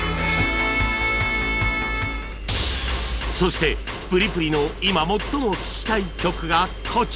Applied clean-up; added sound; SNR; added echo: none; Engine; 9 dB; none.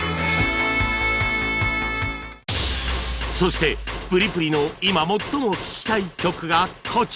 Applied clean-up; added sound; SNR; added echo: none; none; none; none.